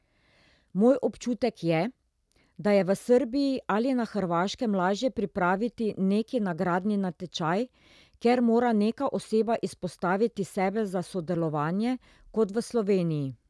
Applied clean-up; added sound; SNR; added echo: none; none; none; none.